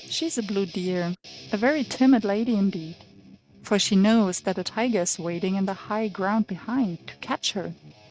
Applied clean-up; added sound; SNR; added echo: neural mask model RNNoise.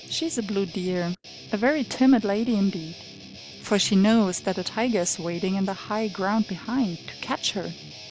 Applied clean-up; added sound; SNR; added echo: none; Guitar; 17 dB; none.